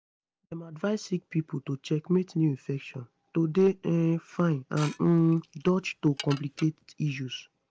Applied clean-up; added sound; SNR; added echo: none; Dishes, pots, and pans / Glass; 17 dB; none.